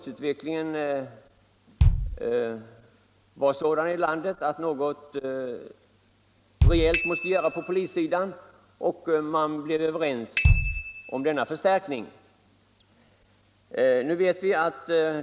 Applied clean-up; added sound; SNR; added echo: none; Bicycle bell + Bass drum; -2 dB; none.